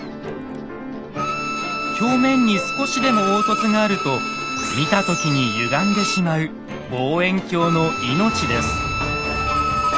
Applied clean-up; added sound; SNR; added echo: none; Bowed string instrument; 4 dB; none.